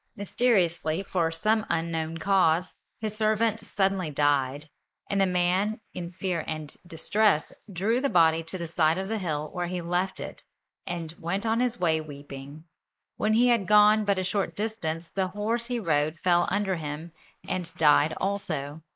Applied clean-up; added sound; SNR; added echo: neural mask model Resemble Enhance denoiser.